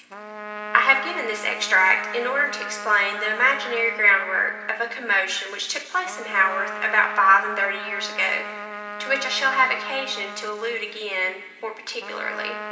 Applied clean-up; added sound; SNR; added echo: none; Trumpet; 13 dB; reverberation time 2.9 s.